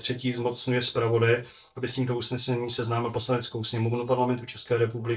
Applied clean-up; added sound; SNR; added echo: neural mask model DeepFilterNet 3.